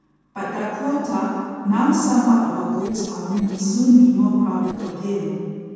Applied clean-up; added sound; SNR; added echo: neural separator model SepFormer DNS4.